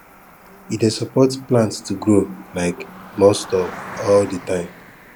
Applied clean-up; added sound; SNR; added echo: none; Cricket; 19 dB; none.